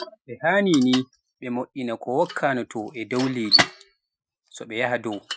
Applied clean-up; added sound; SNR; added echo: classical method Wiener filter.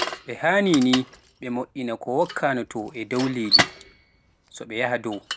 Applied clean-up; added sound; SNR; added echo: none; Bicycle; 4 dB; none.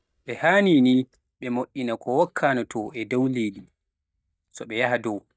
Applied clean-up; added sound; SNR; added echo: neural mask model DeepFilterNet 3.